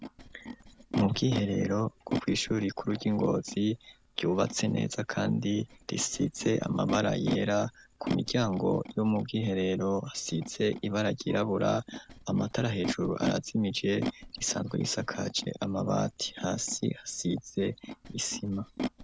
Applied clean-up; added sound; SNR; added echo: none; Animal; 11 dB; none.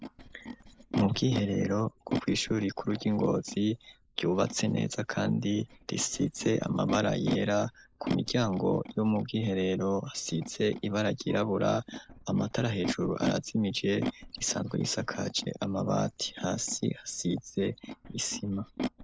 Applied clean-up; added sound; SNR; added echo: neural mask model Resemble Enhance denoiser.